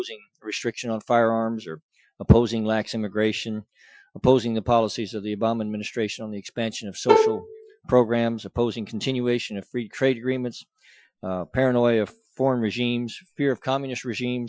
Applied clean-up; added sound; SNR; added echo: classical method Wiener filter.